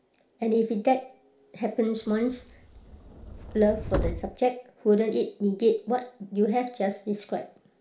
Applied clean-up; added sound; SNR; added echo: none; Subway, metro, underground; 8 dB; reverberation time 0.4 s.